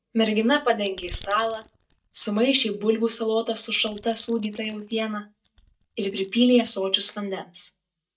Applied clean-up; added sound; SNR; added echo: neural mask model DeepFilterNet 3.